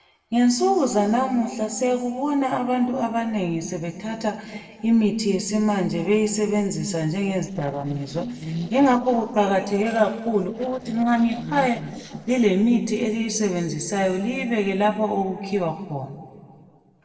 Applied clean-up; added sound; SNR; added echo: neural separator model SepFormer DNS4.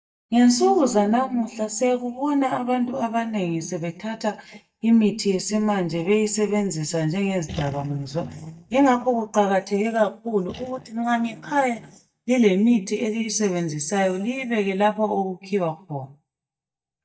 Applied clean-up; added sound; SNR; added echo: neural mask model DeepFilterNet 3.